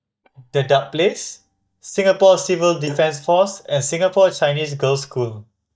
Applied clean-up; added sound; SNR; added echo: neural mask model DeepFilterNet 3.